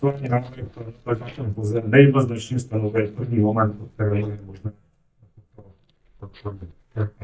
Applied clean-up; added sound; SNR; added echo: neural mask model DeepFilterNet 3.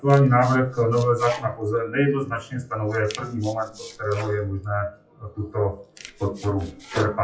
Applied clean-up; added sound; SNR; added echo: classical method WPE with log-MMSE.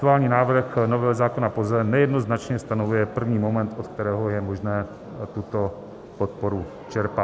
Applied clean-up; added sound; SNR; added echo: none; none; none; none.